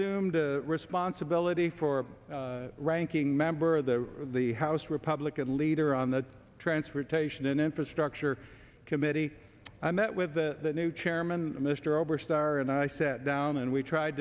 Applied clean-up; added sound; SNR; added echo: none; none; none; none.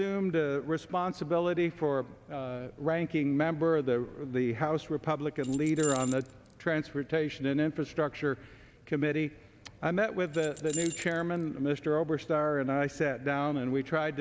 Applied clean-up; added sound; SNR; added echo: none; Keys jangling; 12 dB; none.